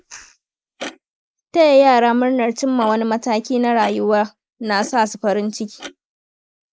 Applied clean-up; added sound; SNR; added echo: neural mask model Resemble Enhance denoiser.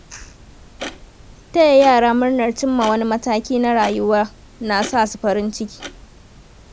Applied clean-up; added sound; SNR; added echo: none; Clock; 18 dB; none.